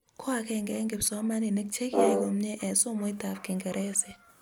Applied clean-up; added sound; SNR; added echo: none; Brass instrument; -1 dB; none.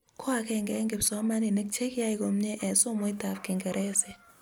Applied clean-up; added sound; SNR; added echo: none; none; none; none.